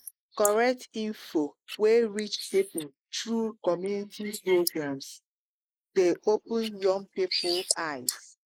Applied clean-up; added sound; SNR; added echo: neural mask model Resemble Enhance denoiser.